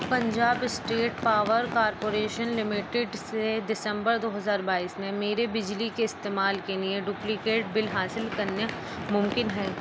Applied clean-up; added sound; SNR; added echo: none; Run; 11 dB; none.